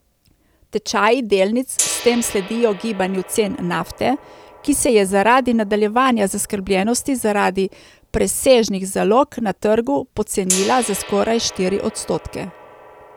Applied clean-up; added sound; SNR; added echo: none; Gong; 14 dB; none.